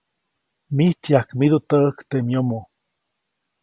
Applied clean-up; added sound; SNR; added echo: none; none; none; none.